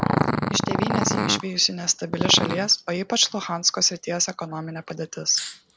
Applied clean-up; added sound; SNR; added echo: none; Growling; 3 dB; none.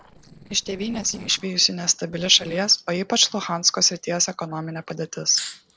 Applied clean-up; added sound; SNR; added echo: neural separator model SepFormer DNS4.